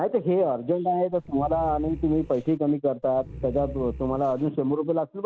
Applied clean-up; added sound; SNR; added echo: none; Growling; 13 dB; none.